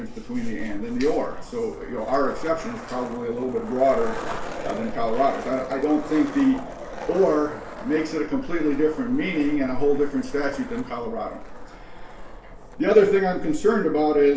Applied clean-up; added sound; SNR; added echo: none; Skateboard; 15 dB; reverberation time 0.3 s.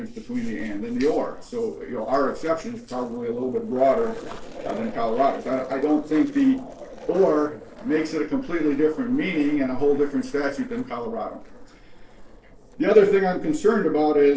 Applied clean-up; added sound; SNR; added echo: neural separator model SepFormer DNS4.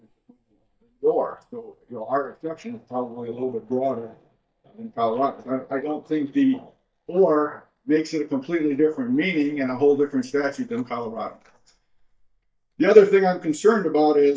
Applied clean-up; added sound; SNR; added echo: neural mask model DeepFilterNet 3.